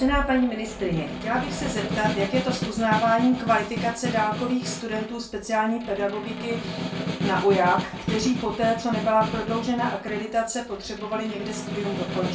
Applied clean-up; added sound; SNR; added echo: none; Snare drum; 6 dB; reverberation time 0.2 s.